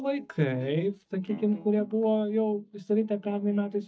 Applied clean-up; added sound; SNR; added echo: neural mask model DeepFilterNet 3.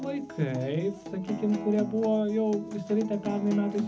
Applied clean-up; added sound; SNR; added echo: none; Acoustic guitar; 10 dB; reverberation time 0.4 s.